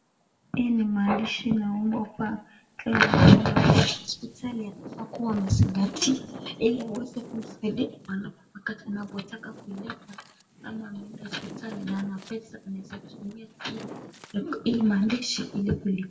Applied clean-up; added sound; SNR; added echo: none; Wind; 18 dB; reverberation time 0.5 s.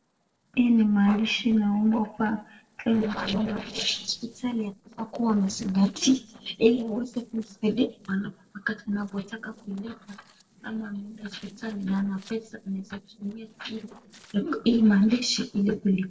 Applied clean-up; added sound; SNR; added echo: neural separator model SepFormer DNS4.